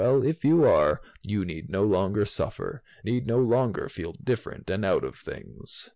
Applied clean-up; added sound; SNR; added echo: none; none; none; none.